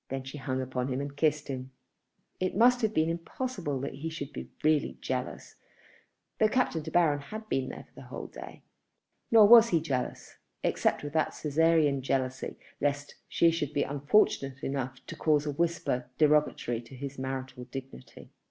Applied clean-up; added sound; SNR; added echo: none; none; none; none.